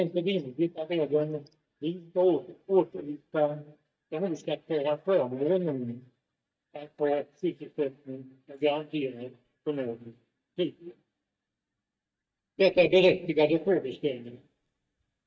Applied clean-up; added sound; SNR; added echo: neural mask model DeepFilterNet 3.